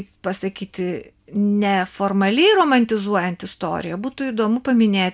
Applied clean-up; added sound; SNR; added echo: none; none; none; none.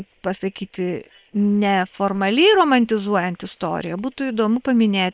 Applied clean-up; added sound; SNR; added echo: neural separator model SepFormer WHAM!.